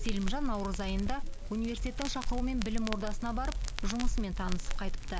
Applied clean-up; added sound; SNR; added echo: none; Crackle; -4 dB; none.